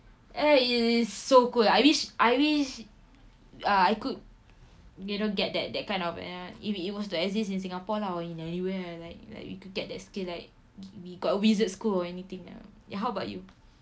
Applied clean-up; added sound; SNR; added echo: none; none; none; none.